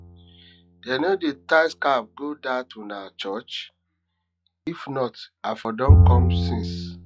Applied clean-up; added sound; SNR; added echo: classical method log-MMSE.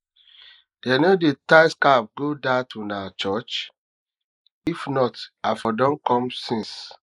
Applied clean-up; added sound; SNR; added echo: neural mask model Resemble Enhance denoiser.